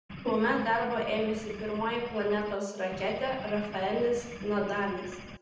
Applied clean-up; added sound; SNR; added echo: none; Engine / Boat, Water vehicle; 13 dB; reverberation time 0.8 s.